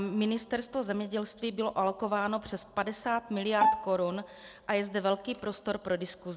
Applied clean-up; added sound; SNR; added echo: none; Bowed string instrument; 0 dB; none.